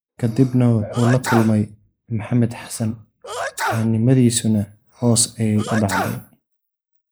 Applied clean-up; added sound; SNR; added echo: neural mask model Resemble Enhance denoiser.